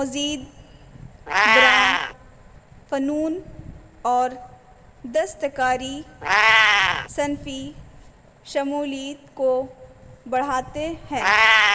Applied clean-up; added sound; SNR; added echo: none; Meow; -3 dB; reverberation time 1.2 s.